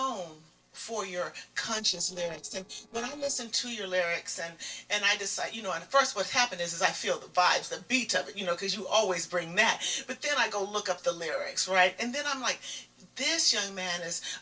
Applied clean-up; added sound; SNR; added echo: neural separator model SepFormer DNS4.